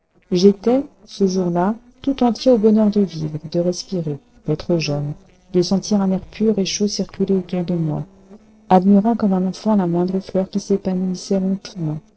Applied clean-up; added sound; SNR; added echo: neural separator model SepFormer DNS4.